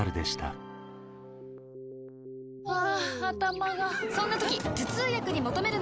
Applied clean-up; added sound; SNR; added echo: none; Keyboard (musical); 13 dB; none.